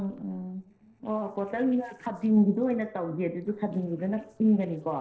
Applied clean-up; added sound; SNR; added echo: neural separator model SepFormer DNS4.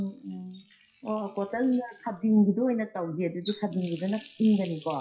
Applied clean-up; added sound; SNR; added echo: classical method WPE with log-MMSE.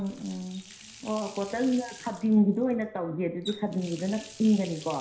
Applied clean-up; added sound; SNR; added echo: none; Water tap, faucet; 19 dB; reverberation time 0.5 s.